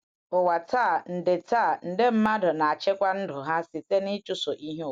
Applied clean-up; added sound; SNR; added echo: none; none; none; none.